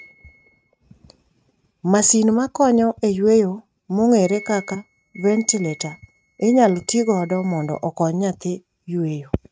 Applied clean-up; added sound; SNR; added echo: neural mask model RNNoise.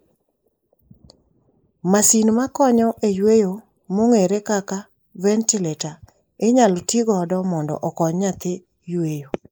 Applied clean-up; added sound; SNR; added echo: neural mask model Resemble Enhance denoiser.